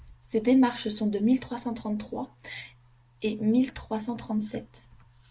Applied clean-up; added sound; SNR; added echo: none; none; none; none.